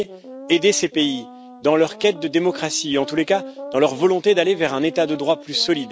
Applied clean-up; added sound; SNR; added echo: none; Brass instrument; 17 dB; none.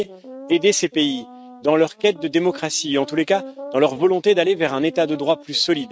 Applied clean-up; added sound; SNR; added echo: neural mask model RNNoise.